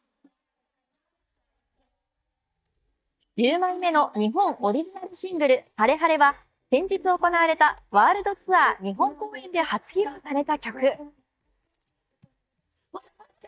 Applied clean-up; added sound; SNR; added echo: neural mask model DeepFilterNet 3.